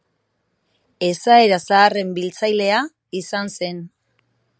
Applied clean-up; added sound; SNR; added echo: none; none; none; none.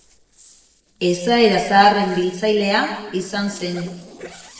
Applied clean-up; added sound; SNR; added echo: neural separator model SepFormer DNS4.